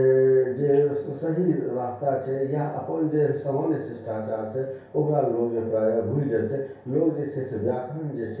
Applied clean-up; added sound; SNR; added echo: none; none; none; reverberation time 0.6 s.